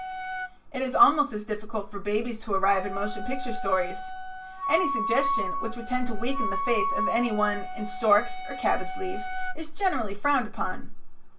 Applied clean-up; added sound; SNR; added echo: none; Wind instrument, woodwind instrument; 7 dB; reverberation time 0.2 s.